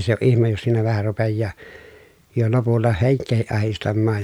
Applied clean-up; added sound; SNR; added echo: none; none; none; none.